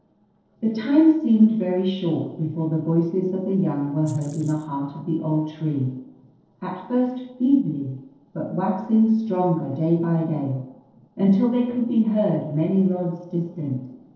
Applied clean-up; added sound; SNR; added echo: neural separator model SepFormer DNS4.